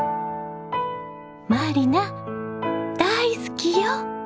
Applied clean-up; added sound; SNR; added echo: none; none; none; none.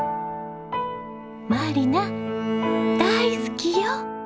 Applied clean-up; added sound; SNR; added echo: none; Bowed string instrument; 3 dB; none.